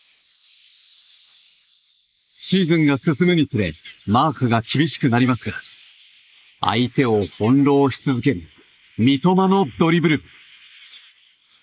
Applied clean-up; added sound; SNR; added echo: neural mask model Resemble Enhance denoiser.